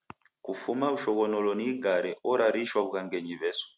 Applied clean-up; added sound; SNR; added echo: none; none; none; none.